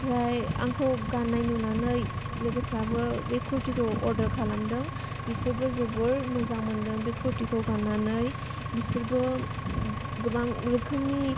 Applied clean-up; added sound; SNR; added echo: none; Engine; 6 dB; none.